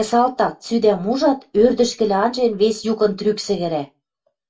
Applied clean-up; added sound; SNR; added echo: none; none; none; reverberation time 0.2 s.